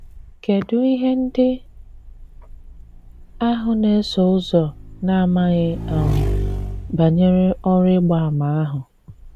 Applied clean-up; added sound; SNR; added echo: none; Motorcycle / Engine; 10 dB; none.